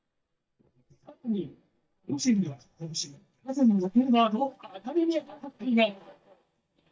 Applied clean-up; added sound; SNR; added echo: neural mask model DeepFilterNet 3.